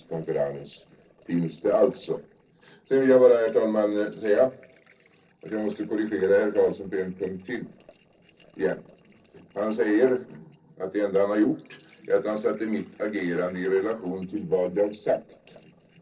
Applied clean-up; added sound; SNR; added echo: neural separator model SepFormer DNS4.